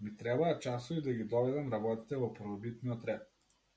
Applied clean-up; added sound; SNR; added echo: none; none; none; none.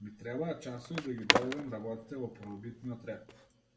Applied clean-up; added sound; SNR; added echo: none; Skateboard; -2 dB; reverberation time 1.0 s.